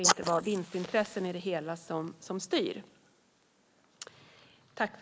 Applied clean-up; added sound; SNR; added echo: neural mask model Resemble Enhance denoiser.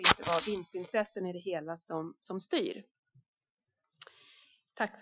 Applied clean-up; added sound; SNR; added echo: classical method Wiener filter.